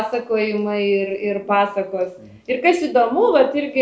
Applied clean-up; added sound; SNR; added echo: none; none; none; none.